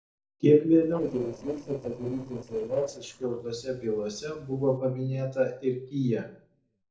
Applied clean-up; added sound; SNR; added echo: neural separator model SepFormer DNS4.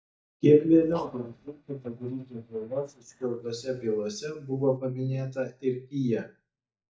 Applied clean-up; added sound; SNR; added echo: neural mask model DeepFilterNet 3.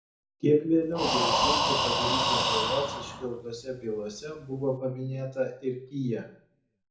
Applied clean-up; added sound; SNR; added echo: none; Breathing; -2 dB; reverberation time 0.6 s.